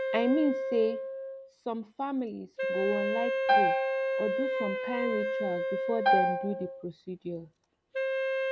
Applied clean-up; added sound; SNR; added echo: none; Wind instrument, woodwind instrument + Piano; -3 dB; none.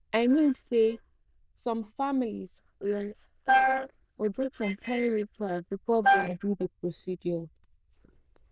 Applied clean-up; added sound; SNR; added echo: neural diffusion model UNIVERSE++.